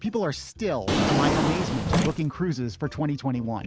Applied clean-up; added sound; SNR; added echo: none; Drawer open or close; -3 dB; none.